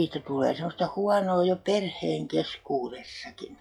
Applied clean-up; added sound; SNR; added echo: classical method log-MMSE.